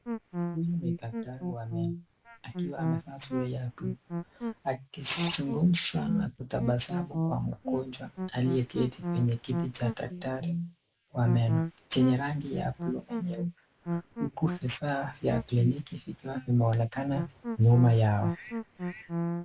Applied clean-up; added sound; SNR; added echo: neural mask model Resemble Enhance denoiser.